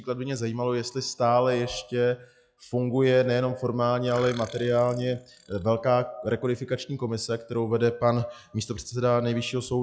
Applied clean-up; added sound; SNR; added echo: classical method log-MMSE.